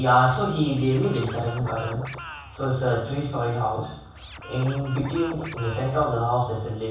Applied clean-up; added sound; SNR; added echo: none; Scratching (performance technique); 14 dB; reverberation time 0.7 s.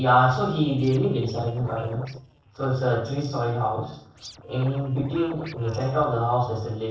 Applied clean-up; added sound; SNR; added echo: neural separator model SepFormer DNS4.